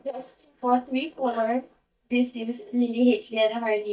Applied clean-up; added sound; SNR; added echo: neural mask model DeepFilterNet 3.